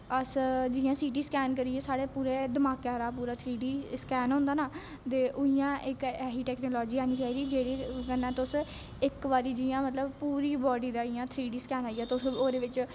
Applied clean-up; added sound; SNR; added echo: none; none; none; none.